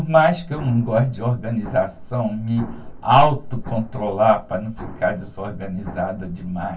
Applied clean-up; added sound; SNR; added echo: none; Explosion; 19 dB; reverberation time 0.1 s.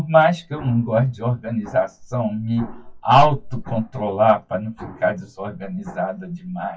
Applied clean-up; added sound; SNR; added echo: classical method WPE with log-MMSE.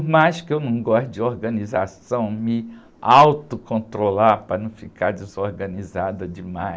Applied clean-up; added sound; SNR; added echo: none; none; none; none.